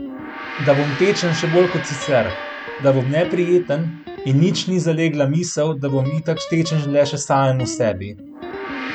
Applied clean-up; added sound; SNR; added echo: none; Guitar + Gong; 12 dB; none.